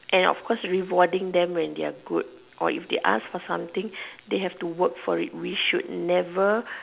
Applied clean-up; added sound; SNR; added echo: none; none; none; none.